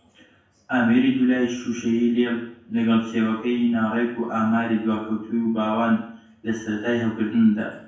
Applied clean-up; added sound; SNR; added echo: none; none; none; reverberation time 0.6 s.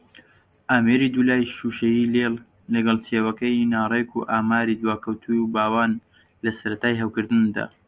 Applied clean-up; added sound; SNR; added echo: none; none; none; none.